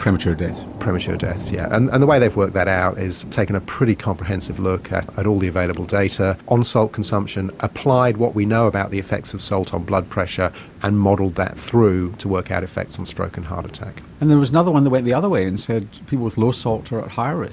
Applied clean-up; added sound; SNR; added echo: none; Thunder / Rain; 17 dB; none.